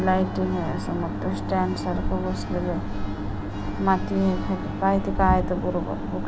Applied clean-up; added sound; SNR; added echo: none; Church bell; 12 dB; none.